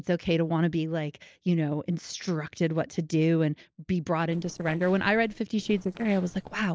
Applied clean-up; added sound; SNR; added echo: neural separator model SepFormer DNS4.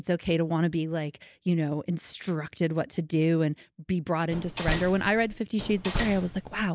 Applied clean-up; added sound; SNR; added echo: none; Slam; 6 dB; none.